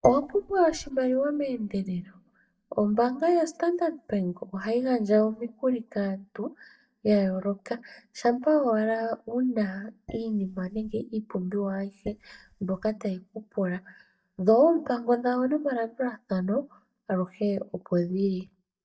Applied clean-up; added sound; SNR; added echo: neural mask model DeepFilterNet 3.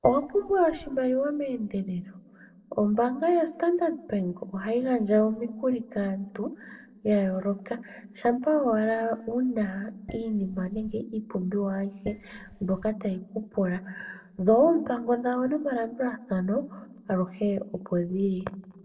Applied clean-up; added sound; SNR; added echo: neural separator model SepFormer DNS4.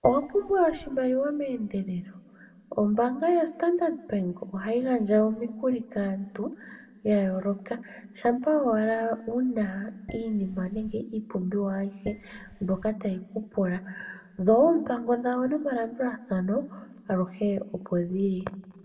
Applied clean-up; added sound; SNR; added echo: none; Dishes, pots, and pans; 18 dB; reverberation time 0.8 s.